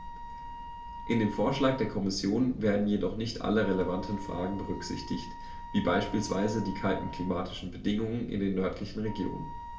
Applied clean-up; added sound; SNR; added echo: none; Wind instrument, woodwind instrument; 14 dB; reverberation time 0.3 s.